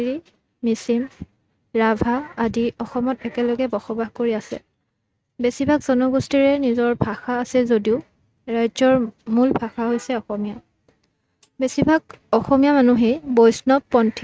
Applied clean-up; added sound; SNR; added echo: neural mask model RNNoise.